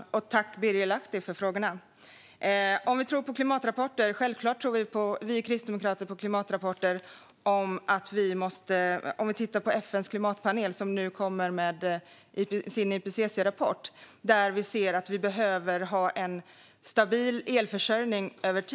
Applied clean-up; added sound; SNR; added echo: none; none; none; none.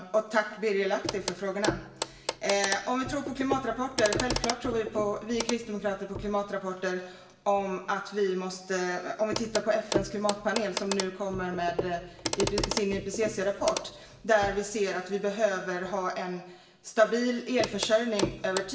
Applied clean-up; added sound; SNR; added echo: none; Clock; 7 dB; reverberation time 1.0 s.